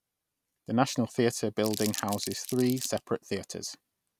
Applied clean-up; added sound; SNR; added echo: none; Crumpling, crinkling; 9 dB; none.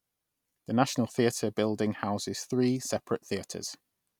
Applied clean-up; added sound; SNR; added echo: none; none; none; none.